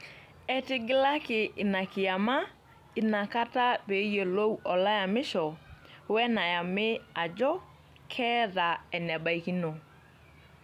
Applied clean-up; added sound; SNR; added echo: none; none; none; none.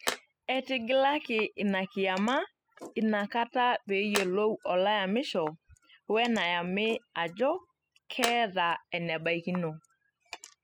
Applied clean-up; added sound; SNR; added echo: classical method spectral subtraction.